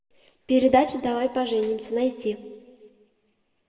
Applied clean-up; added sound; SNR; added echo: none; none; none; reverberation time 1.1 s.